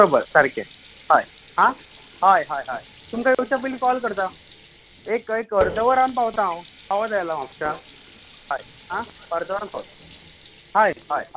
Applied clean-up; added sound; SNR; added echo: none; Water tap, faucet; 14 dB; none.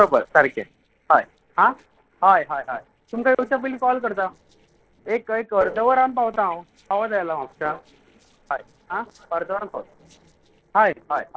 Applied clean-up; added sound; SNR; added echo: neural separator model SepFormer DNS4.